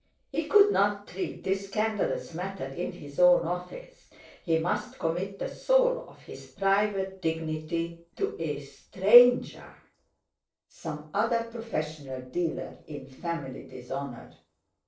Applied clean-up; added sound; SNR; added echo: neural separator model SepFormer DNS4.